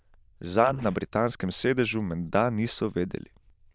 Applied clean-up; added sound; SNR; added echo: neural diffusion model UNIVERSE++.